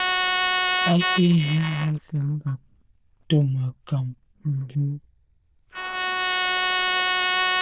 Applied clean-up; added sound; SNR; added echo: neural diffusion model UNIVERSE++.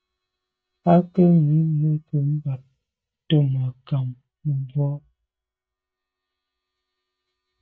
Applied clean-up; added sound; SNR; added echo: neural mask model DeepFilterNet 3.